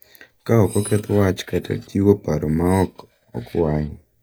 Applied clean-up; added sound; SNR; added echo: neural mask model DeepFilterNet 3.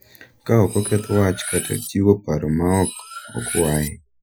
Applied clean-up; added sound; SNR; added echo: classical method Wiener filter.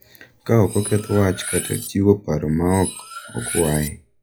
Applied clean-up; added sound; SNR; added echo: classical method log-MMSE.